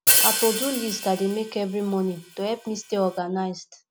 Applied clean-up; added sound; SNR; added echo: none; Hi-hat; 0 dB; none.